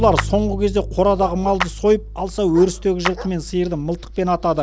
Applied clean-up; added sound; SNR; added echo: none; Bass guitar + Clapping; 9 dB; none.